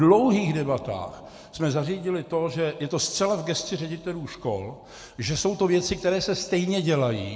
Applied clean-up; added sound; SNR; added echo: none; none; none; reverberation time 0.4 s.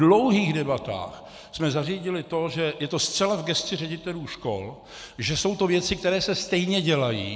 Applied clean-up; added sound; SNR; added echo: none; none; none; none.